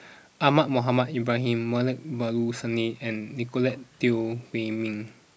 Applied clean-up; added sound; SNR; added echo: none; none; none; none.